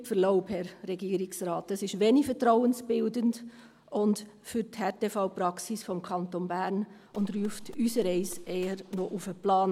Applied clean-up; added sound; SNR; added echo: none; Gunshot, gunfire; 15 dB; none.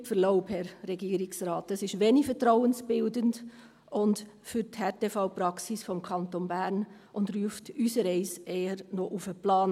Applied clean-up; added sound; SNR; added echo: none; none; none; none.